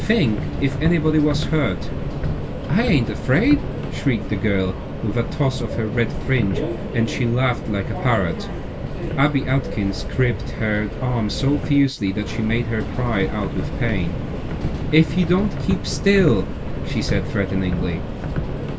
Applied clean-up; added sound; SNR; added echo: none; Subway, metro, underground; 4 dB; reverberation time 0.1 s.